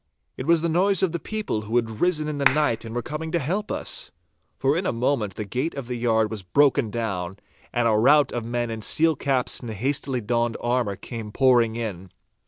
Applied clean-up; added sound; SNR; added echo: none; Clapping; 7 dB; none.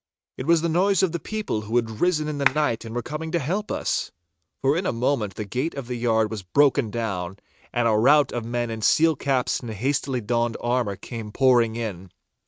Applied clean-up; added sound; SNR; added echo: neural mask model RNNoise.